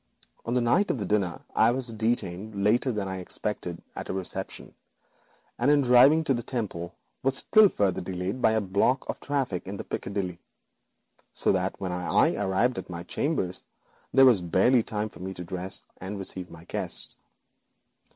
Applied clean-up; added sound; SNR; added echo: none; none; none; none.